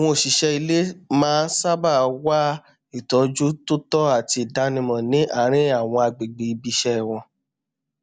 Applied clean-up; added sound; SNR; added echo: none; none; none; none.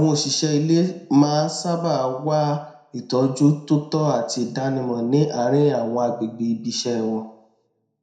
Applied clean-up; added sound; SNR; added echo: none; none; none; reverberation time 0.6 s.